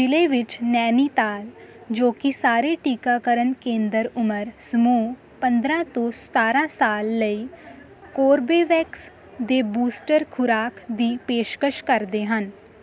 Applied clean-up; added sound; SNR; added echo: none; none; none; none.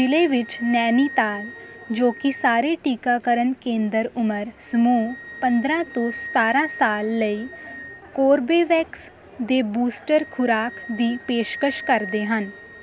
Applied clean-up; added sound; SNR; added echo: none; Wind instrument, woodwind instrument; 16 dB; none.